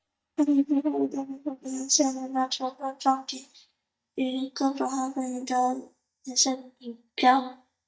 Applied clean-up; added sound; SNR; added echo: neural mask model DeepFilterNet 3.